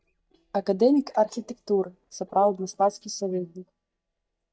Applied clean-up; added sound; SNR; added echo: neural mask model DeepFilterNet 3.